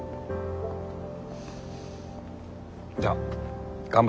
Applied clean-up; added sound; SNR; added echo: none; none; none; none.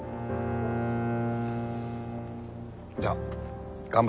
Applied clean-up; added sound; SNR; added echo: none; Bowed string instrument; 1 dB; none.